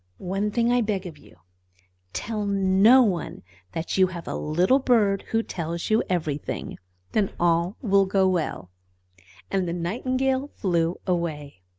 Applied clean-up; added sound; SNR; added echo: none; none; none; none.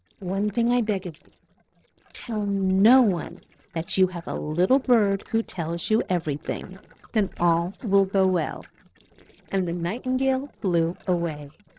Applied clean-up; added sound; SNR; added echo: neural separator model SepFormer DNS4.